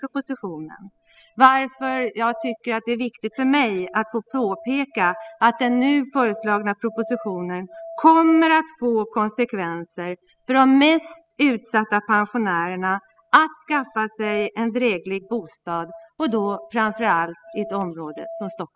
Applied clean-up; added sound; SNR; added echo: classical method spectral subtraction.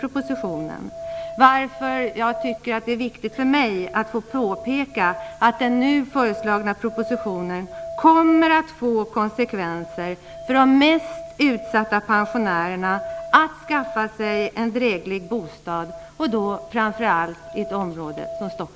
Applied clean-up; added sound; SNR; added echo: none; Musical instrument; 13 dB; none.